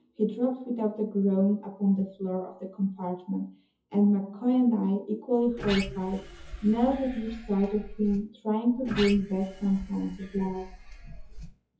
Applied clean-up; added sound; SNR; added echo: classical method WPE with log-MMSE.